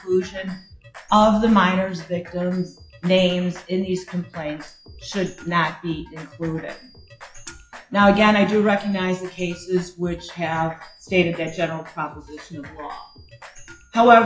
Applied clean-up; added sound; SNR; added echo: classical method log-MMSE.